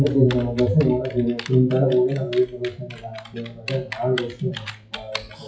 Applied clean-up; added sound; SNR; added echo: classical method WPE with log-MMSE.